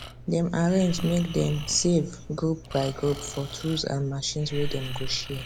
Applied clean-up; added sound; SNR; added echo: none; Breathing; 10 dB; none.